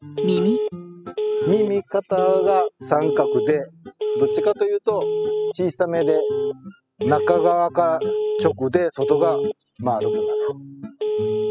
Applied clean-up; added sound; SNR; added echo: classical method spectral subtraction.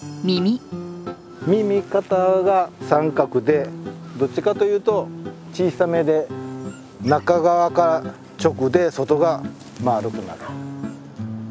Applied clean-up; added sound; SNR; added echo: none; none; none; none.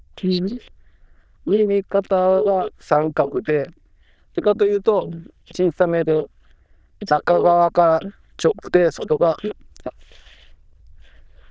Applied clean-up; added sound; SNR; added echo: neural diffusion model UNIVERSE++.